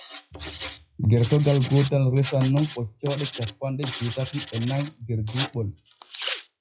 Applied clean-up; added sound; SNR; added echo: classical method WPE with log-MMSE.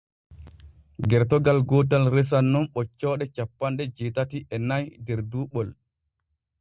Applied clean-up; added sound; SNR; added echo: none; none; none; none.